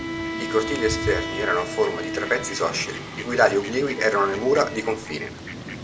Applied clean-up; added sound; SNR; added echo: none; Fowl + Bowed string instrument; 7 dB; none.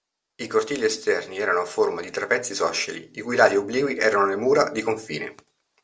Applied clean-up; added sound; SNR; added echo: none; none; none; none.